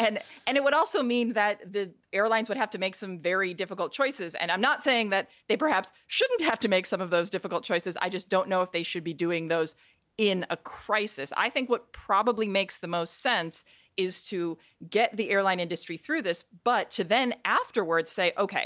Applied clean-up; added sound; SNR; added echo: none; none; none; none.